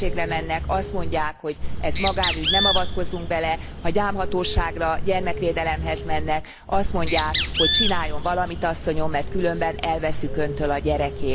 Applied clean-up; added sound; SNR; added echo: none; Bird; 0 dB; none.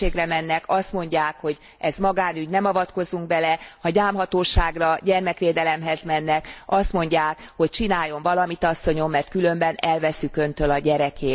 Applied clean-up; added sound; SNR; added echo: none; none; none; none.